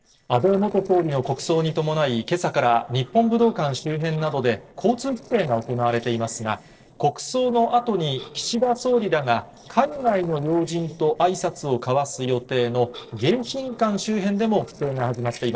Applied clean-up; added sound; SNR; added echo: neural separator model SepFormer DNS4.